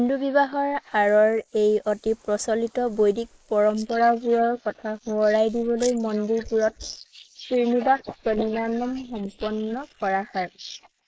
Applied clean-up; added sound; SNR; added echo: neural mask model Resemble Enhance denoiser.